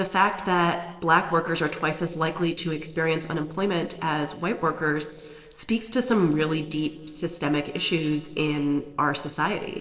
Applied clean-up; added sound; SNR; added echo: neural separator model SepFormer DNS4.